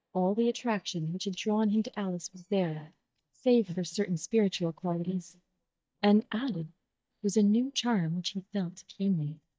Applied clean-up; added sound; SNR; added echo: neural mask model DeepFilterNet 3.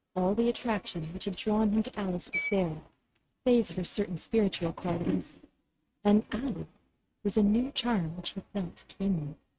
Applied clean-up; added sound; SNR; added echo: neural mask model RNNoise.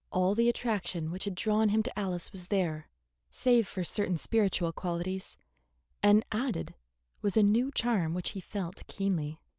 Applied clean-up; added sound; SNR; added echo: none; none; none; none.